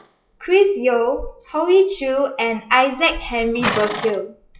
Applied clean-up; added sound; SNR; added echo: classical method WPE with log-MMSE.